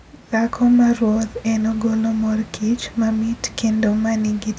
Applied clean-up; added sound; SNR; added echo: none; none; none; none.